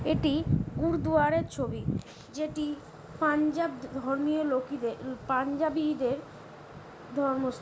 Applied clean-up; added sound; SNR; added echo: none; none; none; none.